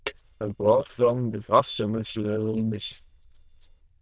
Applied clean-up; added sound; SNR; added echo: neural diffusion model UNIVERSE++.